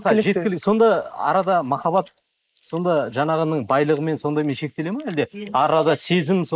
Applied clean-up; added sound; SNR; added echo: neural mask model Resemble Enhance denoiser.